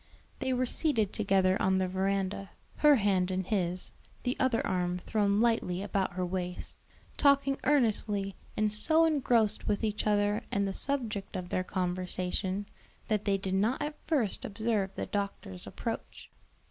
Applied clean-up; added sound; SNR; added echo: none; none; none; none.